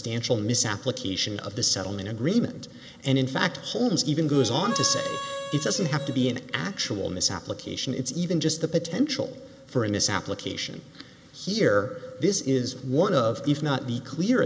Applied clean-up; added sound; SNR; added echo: none; Harmonica; 9 dB; none.